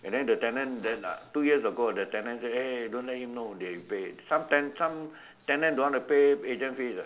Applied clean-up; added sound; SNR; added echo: none; none; none; none.